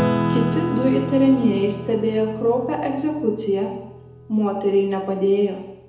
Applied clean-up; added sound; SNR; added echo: none; Acoustic guitar / Strum; 7 dB; reverberation time 0.8 s.